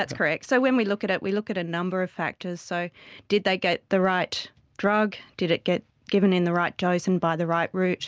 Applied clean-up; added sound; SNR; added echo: none; none; none; none.